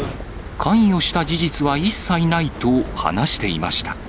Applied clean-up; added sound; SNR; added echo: none; Cricket; 13 dB; none.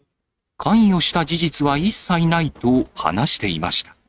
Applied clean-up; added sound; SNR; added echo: neural mask model RNNoise.